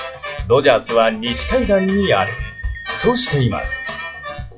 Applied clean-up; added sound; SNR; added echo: classical method WPE with log-MMSE.